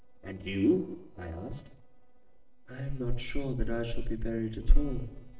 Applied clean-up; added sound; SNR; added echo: neural separator model SepFormer DNS4.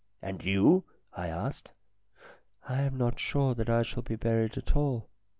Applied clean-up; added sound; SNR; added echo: none; none; none; none.